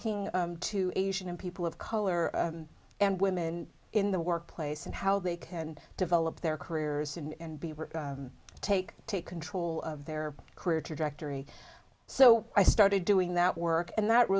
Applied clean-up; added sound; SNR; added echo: none; none; none; none.